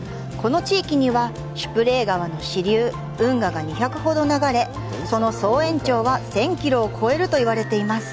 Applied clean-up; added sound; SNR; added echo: none; none; none; none.